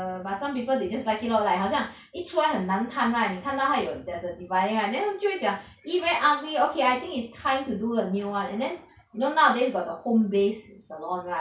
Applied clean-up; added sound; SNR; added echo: none; none; none; none.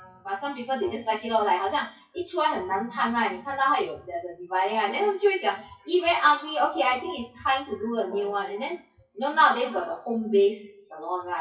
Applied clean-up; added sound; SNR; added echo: classical method WPE with log-MMSE.